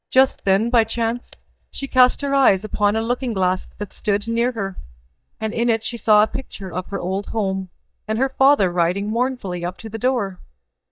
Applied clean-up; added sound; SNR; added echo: neural mask model DeepFilterNet 3.